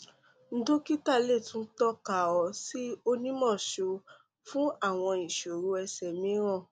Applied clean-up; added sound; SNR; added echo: none; none; none; none.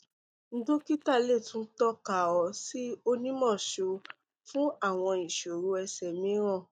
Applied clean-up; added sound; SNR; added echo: neural mask model DeepFilterNet 3.